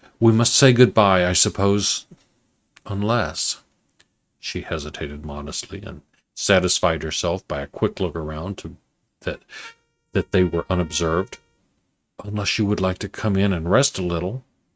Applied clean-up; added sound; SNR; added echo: neural mask model RNNoise.